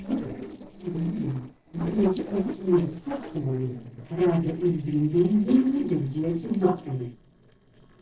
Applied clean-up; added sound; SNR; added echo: neural separator model SepFormer DNS4.